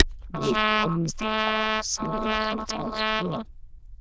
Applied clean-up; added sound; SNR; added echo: neural diffusion model UNIVERSE++.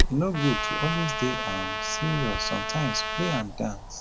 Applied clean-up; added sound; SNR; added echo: none; Trumpet + Wind; 0 dB; none.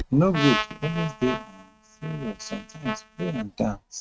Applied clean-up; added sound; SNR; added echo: neural mask model RNNoise.